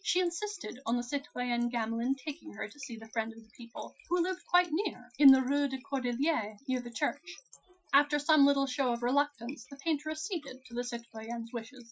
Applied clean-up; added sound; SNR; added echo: classical method Wiener filter.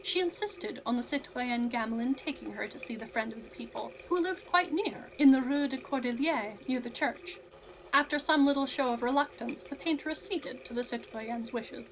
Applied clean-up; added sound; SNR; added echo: none; Water tap, faucet; 18 dB; none.